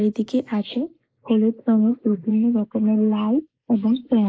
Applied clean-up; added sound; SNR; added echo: neural mask model Resemble Enhance denoiser.